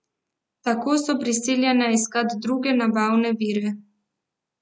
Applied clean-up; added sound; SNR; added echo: none; none; none; none.